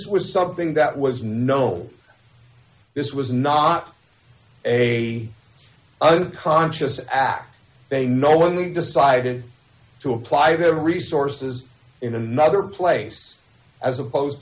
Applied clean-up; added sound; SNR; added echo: none; none; none; none.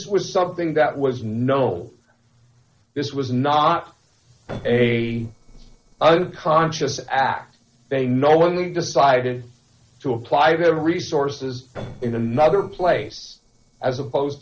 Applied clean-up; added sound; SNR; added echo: neural separator model SepFormer DNS4.